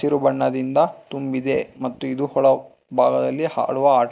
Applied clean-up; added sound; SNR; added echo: none; none; none; none.